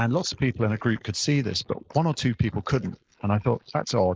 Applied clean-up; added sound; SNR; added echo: neural mask model Resemble Enhance denoiser.